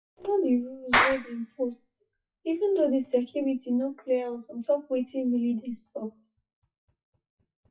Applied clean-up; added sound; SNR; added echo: classical method WPE with log-MMSE.